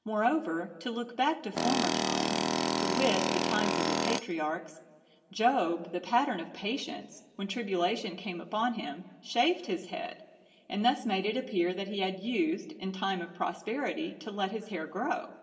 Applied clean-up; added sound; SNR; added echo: none; Tools; -2 dB; reverberation time 2.0 s.